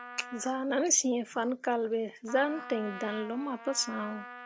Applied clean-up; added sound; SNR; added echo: none; Trumpet; 15 dB; none.